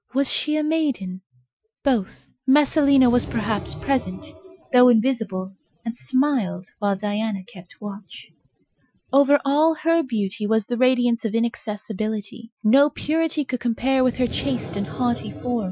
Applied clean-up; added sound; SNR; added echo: classical method Wiener filter.